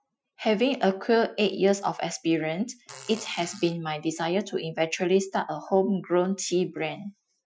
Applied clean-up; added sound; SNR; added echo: classical method Wiener filter.